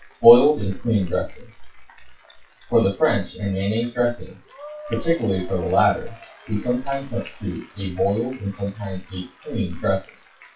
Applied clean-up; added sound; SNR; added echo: classical method WPE with log-MMSE.